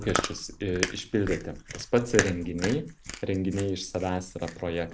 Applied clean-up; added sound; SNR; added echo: none; Chewing, mastication; 6 dB; none.